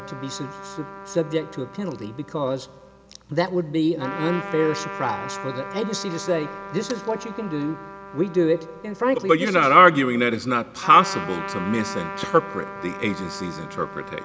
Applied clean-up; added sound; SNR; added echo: none; Trumpet; 12 dB; none.